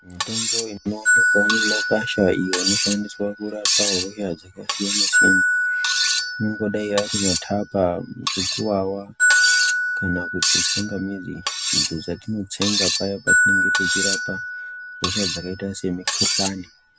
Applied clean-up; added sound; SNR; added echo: none; Glockenspiel + Cutlery, silverware; -4 dB; none.